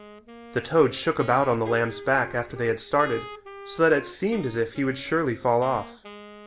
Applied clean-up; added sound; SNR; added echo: none; Wind instrument, woodwind instrument + Piano; 17 dB; none.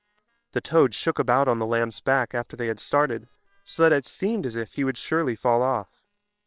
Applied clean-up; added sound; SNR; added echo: neural separator model SepFormer WHAM!.